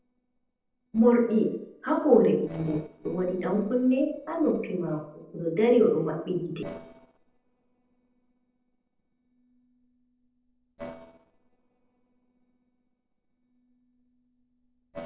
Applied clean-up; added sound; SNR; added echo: neural separator model SepFormer DNS4.